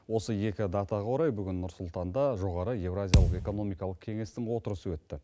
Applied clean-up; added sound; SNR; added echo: none; Thump, thud; -4 dB; none.